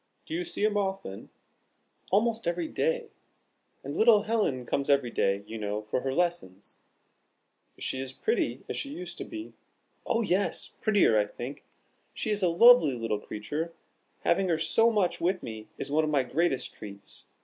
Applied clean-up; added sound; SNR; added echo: none; none; none; none.